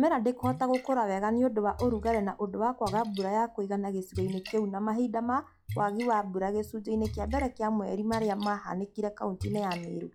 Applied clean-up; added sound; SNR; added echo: classical method log-MMSE.